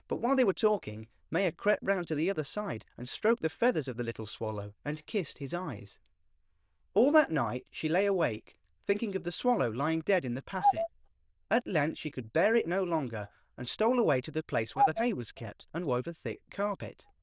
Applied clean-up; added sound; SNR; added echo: neural diffusion model UNIVERSE++.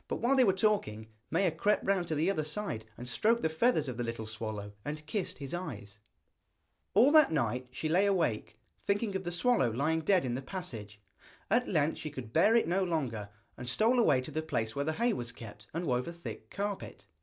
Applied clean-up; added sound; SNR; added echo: none; none; none; none.